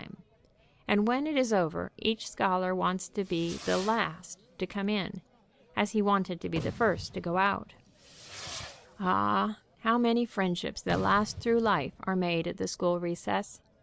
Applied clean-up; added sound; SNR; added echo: none; Fireworks; 17 dB; none.